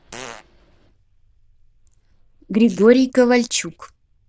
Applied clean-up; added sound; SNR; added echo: neural diffusion model UNIVERSE++.